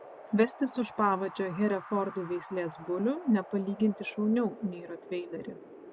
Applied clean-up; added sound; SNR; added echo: none; Wind; 17 dB; none.